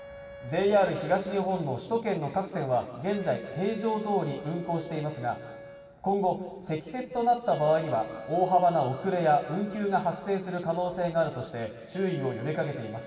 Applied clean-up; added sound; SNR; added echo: none; Wind instrument, woodwind instrument; 17 dB; reverberation time 2.0 s.